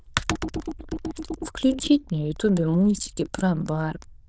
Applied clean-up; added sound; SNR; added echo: neural diffusion model UNIVERSE++.